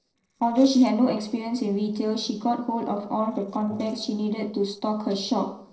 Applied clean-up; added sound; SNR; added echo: neural separator model SepFormer DNS4.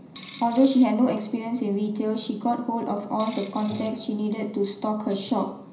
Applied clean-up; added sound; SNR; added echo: none; Coin (dropping); 18 dB; reverberation time 0.5 s.